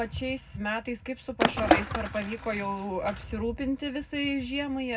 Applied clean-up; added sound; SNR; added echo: none; Skateboard; -2 dB; reverberation time 0.3 s.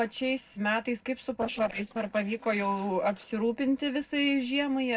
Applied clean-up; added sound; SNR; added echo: neural separator model SepFormer DNS4.